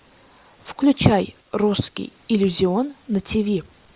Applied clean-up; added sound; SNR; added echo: none; none; none; none.